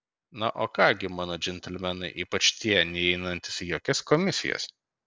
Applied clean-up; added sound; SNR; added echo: neural separator model SepFormer DNS4.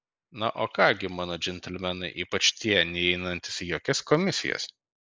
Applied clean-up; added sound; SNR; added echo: neural mask model Resemble Enhance denoiser.